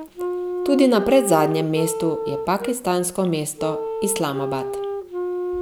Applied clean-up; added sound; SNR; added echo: none; Wind instrument, woodwind instrument; 5 dB; none.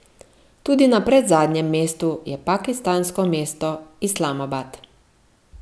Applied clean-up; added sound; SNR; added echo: none; none; none; none.